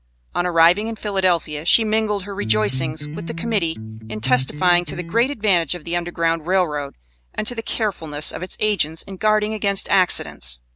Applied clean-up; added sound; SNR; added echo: none; Electric guitar; 7 dB; none.